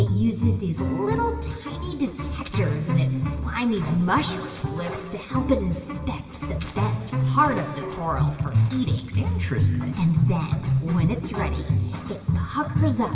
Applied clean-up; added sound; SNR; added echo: none; none; none; reverberation time 2.3 s.